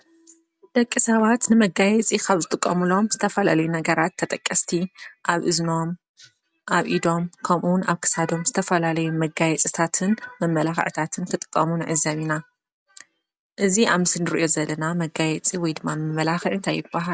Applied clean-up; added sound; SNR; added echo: none; none; none; none.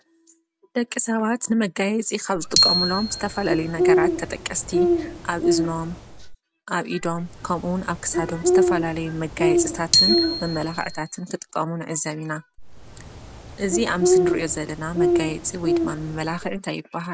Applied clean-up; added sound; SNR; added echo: none; Bird + Glockenspiel; -3 dB; none.